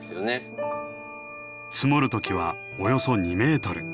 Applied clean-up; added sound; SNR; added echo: none; Microwave oven / Alarm; 15 dB; none.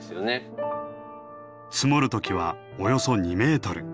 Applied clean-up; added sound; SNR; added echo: none; none; none; none.